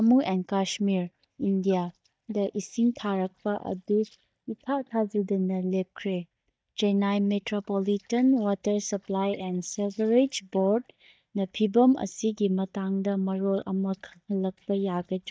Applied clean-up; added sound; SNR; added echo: neural mask model DeepFilterNet 3.